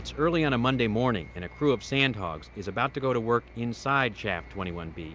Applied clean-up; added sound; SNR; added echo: none; none; none; none.